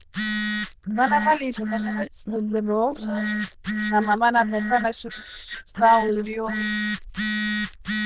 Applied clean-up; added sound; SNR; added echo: neural diffusion model UNIVERSE++.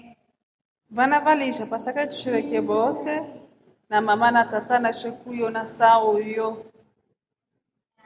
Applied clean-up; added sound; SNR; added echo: none; none; none; none.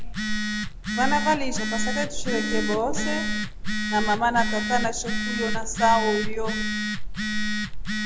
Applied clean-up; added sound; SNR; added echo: none; Telephone; -2 dB; none.